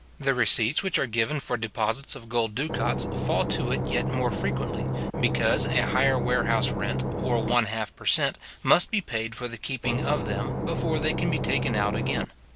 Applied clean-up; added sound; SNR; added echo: none; Engine / Boat, Water vehicle; 1 dB; none.